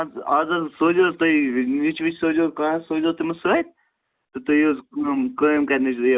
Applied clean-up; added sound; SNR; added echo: none; none; none; none.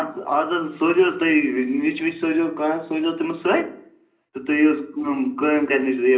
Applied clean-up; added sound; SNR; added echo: none; none; none; reverberation time 0.5 s.